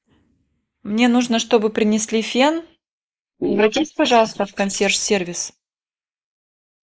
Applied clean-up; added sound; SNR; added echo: neural mask model Resemble Enhance denoiser.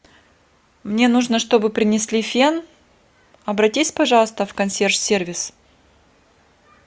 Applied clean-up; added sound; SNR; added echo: none; none; none; none.